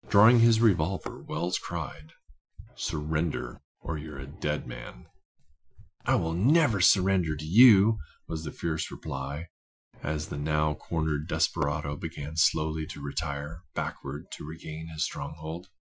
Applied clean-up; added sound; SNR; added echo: classical method Wiener filter.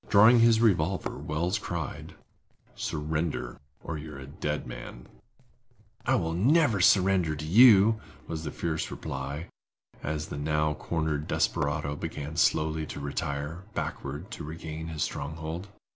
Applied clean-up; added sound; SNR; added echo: neural separator model SepFormer DNS4.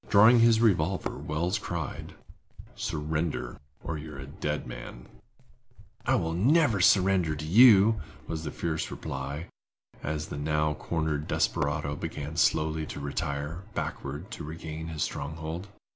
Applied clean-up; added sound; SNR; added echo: none; Run + Tap / Hammer; 15 dB; none.